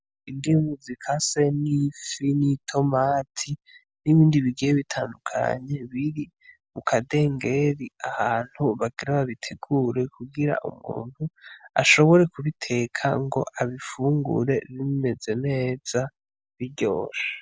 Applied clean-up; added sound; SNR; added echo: none; none; none; none.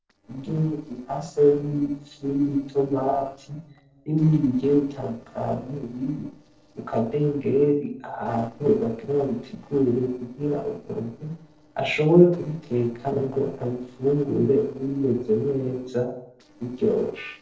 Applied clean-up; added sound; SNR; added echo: neural separator model SepFormer DNS4.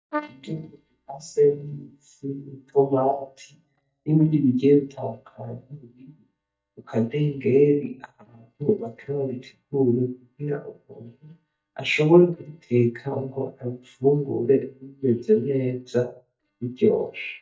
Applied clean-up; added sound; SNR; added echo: neural mask model DeepFilterNet 3.